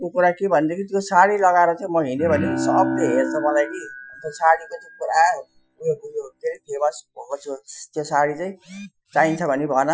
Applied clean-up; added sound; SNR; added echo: classical method Wiener filter.